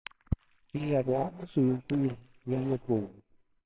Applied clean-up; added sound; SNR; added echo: neural separator model SepFormer WHAMR!.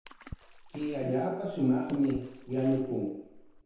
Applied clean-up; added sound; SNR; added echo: none; Water / Splash, splatter; 18 dB; reverberation time 0.8 s.